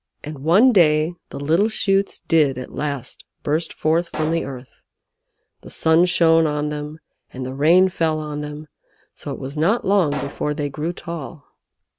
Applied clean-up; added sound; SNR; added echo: none; Explosion; 15 dB; none.